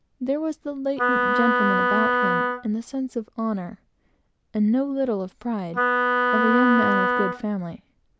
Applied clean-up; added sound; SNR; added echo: none; Wind instrument, woodwind instrument; -4 dB; none.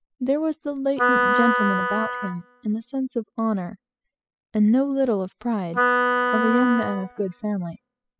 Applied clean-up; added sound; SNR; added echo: classical method spectral subtraction.